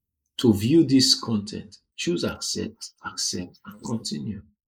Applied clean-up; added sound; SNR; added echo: neural mask model Resemble Enhance denoiser.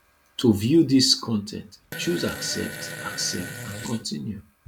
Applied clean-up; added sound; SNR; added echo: none; Fart; 11 dB; none.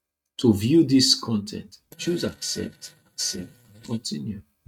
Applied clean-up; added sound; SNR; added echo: neural mask model RNNoise.